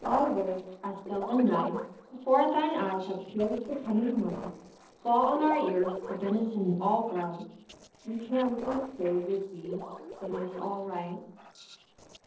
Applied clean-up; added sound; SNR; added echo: neural separator model SepFormer DNS4.